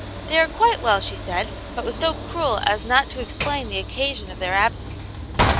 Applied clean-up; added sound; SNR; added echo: none; Sliding door / Train; 5 dB; none.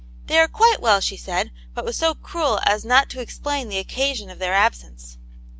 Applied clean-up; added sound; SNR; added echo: none; none; none; none.